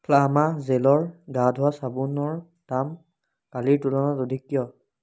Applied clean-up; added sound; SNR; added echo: none; none; none; none.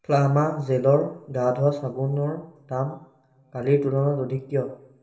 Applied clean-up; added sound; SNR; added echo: none; none; none; reverberation time 1.3 s.